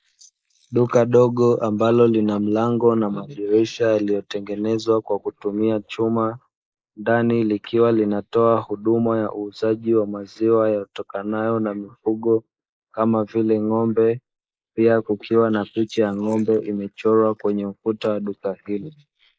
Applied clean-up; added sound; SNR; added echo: neural mask model Resemble Enhance denoiser.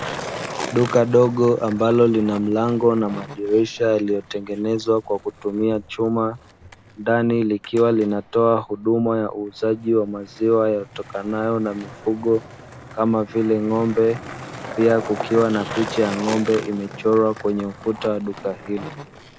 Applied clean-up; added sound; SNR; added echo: none; Skateboard; 15 dB; none.